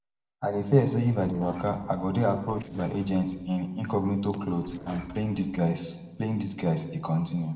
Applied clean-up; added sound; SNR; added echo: neural separator model SepFormer DNS4.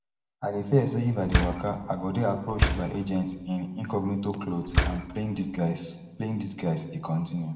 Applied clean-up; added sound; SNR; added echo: none; Slam; 1 dB; reverberation time 1.3 s.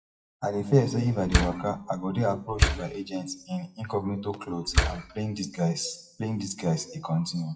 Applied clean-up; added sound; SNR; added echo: classical method WPE with log-MMSE.